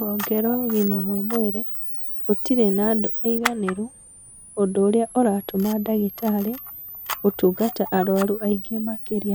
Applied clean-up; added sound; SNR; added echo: none; Camera; 8 dB; none.